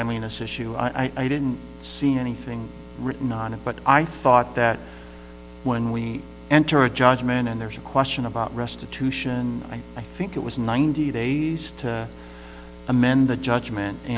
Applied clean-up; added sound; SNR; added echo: none; none; none; none.